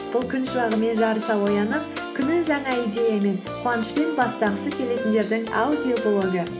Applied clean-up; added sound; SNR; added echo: none; none; none; none.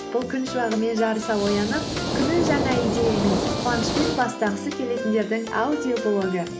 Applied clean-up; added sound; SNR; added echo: none; Hiss; 2 dB; none.